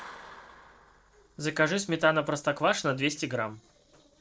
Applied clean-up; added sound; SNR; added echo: neural separator model SepFormer DNS4.